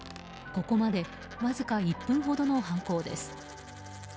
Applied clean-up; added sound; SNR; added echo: none; Piano + Coin (dropping); 15 dB; none.